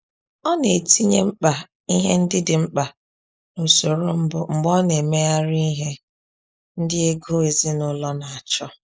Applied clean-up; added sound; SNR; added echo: neural mask model Resemble Enhance denoiser.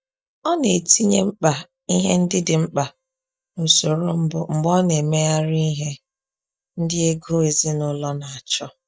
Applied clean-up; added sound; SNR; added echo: neural mask model DeepFilterNet 3.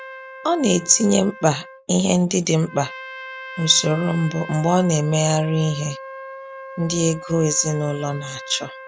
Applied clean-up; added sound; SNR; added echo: none; Trumpet; 15 dB; none.